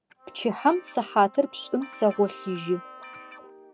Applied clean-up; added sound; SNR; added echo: none; Wind instrument, woodwind instrument + Guitar; 19 dB; none.